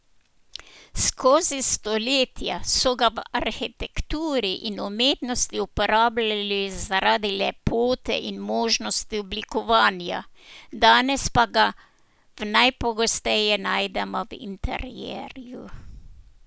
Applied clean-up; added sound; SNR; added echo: none; none; none; none.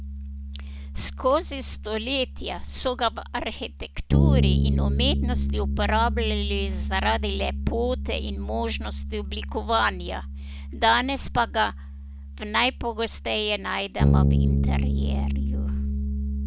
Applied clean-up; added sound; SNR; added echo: none; Bass guitar; -2 dB; none.